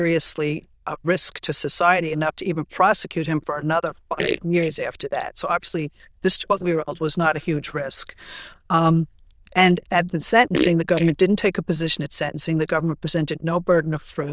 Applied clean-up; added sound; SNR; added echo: neural diffusion model UNIVERSE++.